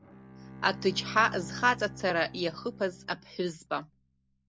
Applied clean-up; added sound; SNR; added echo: none; Bowed string instrument; 14 dB; none.